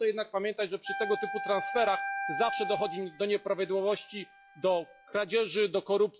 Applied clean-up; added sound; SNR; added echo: classical method log-MMSE.